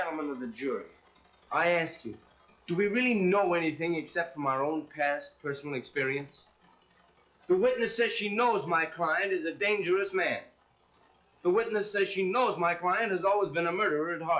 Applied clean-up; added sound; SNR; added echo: classical method log-MMSE.